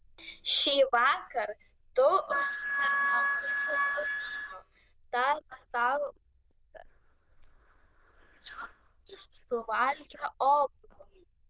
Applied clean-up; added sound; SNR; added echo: neural diffusion model UNIVERSE++.